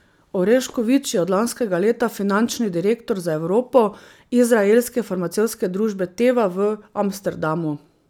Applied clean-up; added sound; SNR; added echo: none; none; none; none.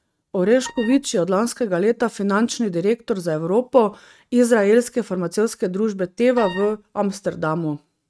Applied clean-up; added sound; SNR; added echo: neural mask model RNNoise.